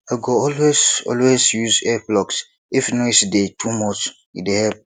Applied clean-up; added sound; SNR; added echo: none; none; none; none.